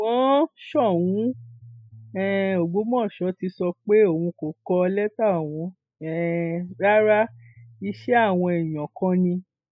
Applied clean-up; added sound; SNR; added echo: classical method spectral subtraction.